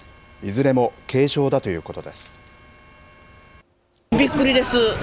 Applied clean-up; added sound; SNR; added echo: none; none; none; none.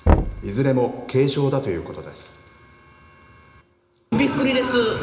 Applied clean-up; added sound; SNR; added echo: none; Knock; 2 dB; reverberation time 0.8 s.